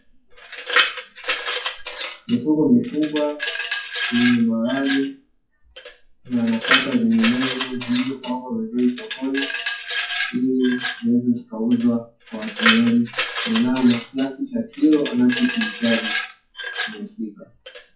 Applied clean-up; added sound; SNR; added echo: classical method WPE with log-MMSE.